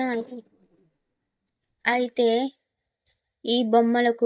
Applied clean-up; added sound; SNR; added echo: neural mask model DeepFilterNet 3.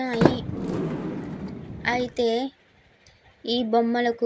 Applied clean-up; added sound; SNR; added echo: none; Sliding door; 1 dB; none.